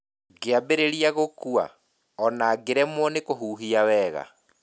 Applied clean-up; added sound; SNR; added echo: none; none; none; none.